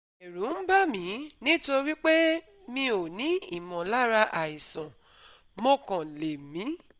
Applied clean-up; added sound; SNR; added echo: none; none; none; none.